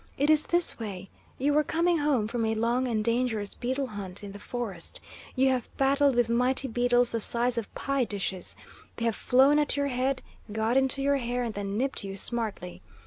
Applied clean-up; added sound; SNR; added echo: none; none; none; none.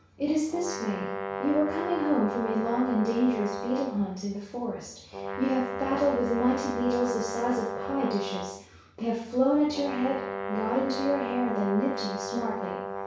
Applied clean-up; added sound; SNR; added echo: none; Brass instrument; 6 dB; reverberation time 0.6 s.